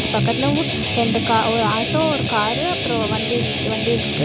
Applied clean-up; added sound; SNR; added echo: none; Guitar; 0 dB; none.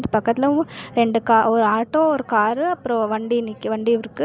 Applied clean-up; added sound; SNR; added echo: none; none; none; none.